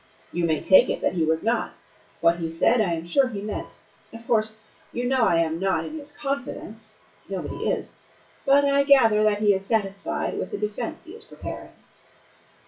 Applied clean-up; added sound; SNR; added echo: classical method WPE with log-MMSE.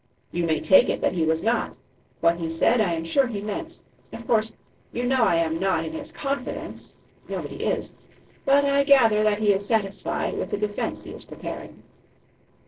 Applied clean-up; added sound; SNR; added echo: neural separator model SepFormer DNS4.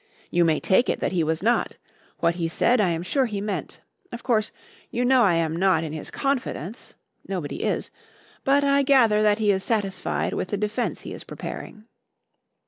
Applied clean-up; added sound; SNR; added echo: none; none; none; none.